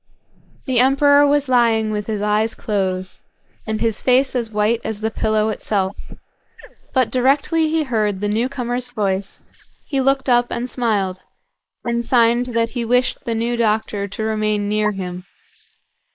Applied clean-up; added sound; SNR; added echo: neural mask model Resemble Enhance denoiser.